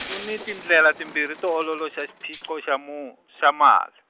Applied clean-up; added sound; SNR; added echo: none; Tambourine + Shatter; 19 dB; none.